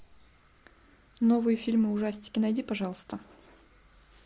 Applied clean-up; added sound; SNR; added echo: none; none; none; none.